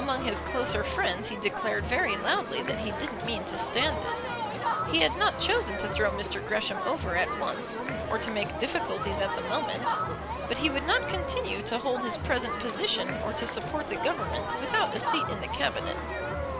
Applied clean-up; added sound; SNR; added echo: none; Crowd; 1 dB; none.